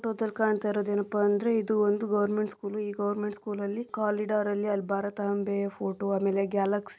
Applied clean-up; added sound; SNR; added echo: none; none; none; none.